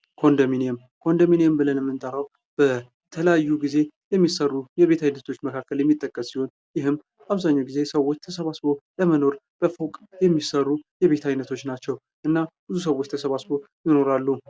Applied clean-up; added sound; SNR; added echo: none; none; none; none.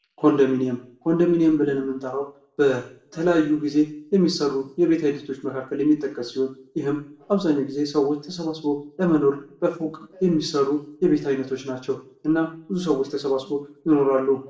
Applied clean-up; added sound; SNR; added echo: none; none; none; reverberation time 0.4 s.